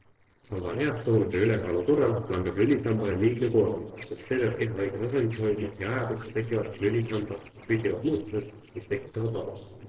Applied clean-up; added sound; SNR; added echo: neural separator model SepFormer DNS4.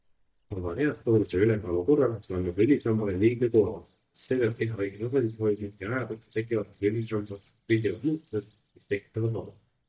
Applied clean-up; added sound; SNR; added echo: neural mask model DeepFilterNet 3.